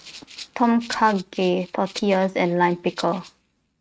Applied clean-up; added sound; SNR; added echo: neural mask model RNNoise.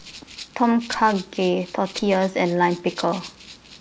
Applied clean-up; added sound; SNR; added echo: none; Rattle (instrument); 17 dB; none.